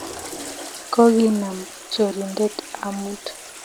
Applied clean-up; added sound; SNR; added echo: none; Toilet flush; 14 dB; none.